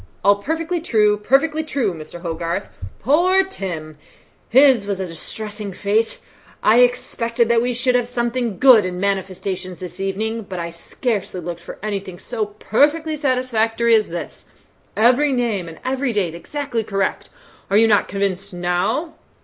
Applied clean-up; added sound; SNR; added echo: none; none; none; none.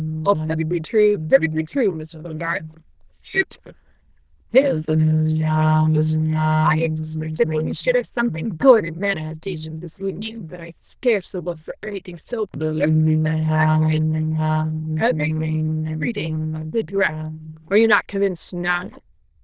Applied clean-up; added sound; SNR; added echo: neural diffusion model UNIVERSE++.